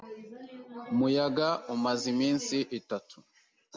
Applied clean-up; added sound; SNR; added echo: none; none; none; none.